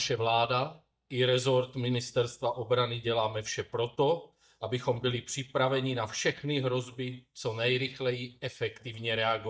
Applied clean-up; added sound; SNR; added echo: neural mask model DeepFilterNet 3.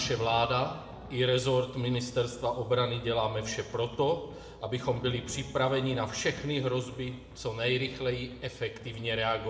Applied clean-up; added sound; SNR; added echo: none; Drum; 18 dB; reverberation time 1.2 s.